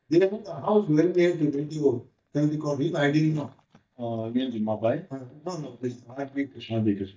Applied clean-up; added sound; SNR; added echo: neural mask model DeepFilterNet 3.